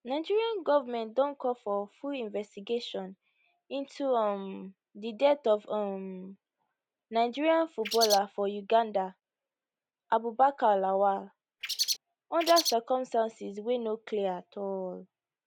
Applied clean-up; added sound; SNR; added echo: none; Bird; 1 dB; none.